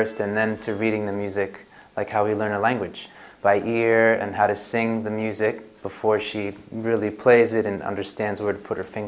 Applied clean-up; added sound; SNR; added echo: none; none; none; none.